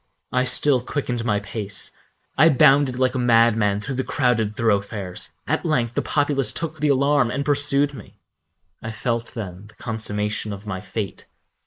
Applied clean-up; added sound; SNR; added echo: neural mask model Resemble Enhance denoiser.